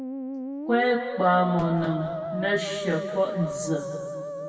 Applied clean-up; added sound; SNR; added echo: none; Musical instrument; 7 dB; reverberation time 2.4 s.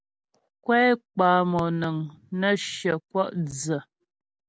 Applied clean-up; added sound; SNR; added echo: none; none; none; none.